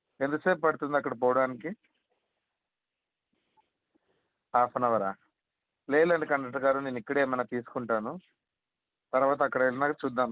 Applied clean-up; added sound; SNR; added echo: none; none; none; none.